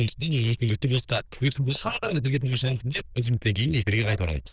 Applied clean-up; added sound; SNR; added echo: neural diffusion model UNIVERSE++.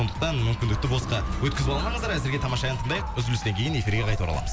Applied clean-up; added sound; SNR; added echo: none; Motorcycle / Dog; 6 dB; none.